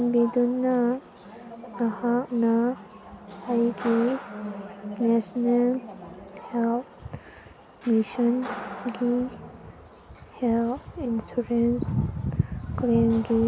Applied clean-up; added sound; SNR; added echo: none; none; none; none.